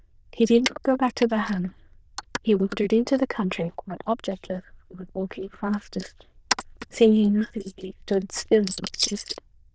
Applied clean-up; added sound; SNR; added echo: neural diffusion model UNIVERSE++.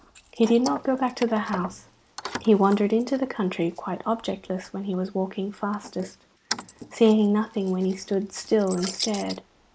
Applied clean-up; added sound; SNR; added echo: neural mask model Resemble Enhance denoiser.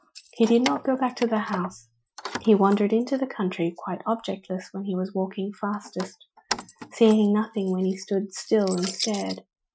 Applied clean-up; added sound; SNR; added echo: classical method Wiener filter.